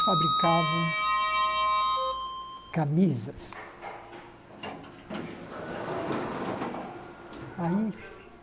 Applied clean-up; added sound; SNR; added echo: none; Sliding door; -2 dB; none.